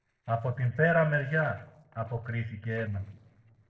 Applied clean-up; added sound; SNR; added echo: neural separator model SepFormer DNS4.